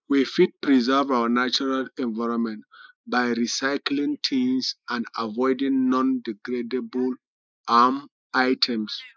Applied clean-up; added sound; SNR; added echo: neural mask model Resemble Enhance denoiser.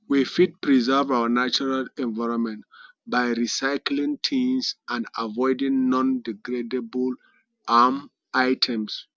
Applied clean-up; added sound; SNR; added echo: none; none; none; none.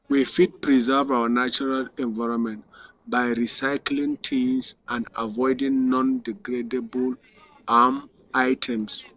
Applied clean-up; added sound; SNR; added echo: neural separator model SepFormer DNS4.